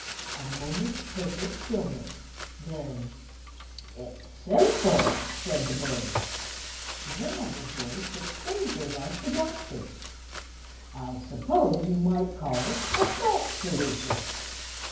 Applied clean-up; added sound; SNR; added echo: none; Frying (food); 6 dB; reverberation time 0.9 s.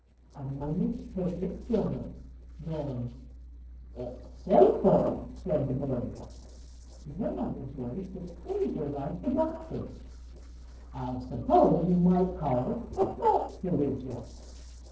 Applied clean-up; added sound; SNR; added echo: neural separator model SepFormer DNS4.